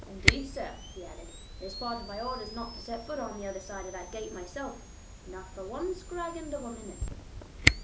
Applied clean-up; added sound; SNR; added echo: none; Camera; -4 dB; none.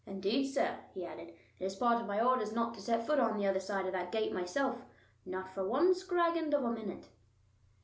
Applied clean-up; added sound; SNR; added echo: none; none; none; none.